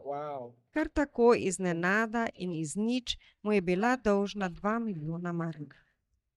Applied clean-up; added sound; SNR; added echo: neural mask model DeepFilterNet 3.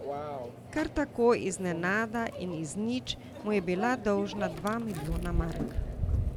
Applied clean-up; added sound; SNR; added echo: none; Microwave oven; 4 dB; none.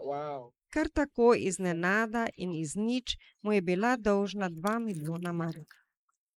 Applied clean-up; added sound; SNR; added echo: neural mask model Resemble Enhance denoiser.